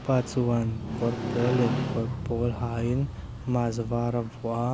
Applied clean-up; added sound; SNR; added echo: none; Motorcycle; 6 dB; none.